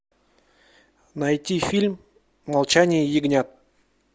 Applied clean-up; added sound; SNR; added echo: none; none; none; none.